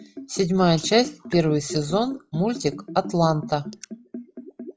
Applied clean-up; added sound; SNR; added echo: classical method log-MMSE.